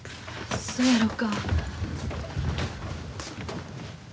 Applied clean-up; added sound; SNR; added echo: none; none; none; none.